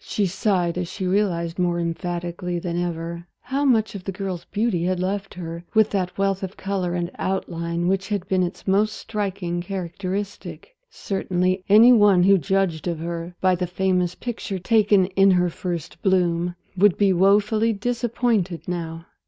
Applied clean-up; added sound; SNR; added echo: none; none; none; none.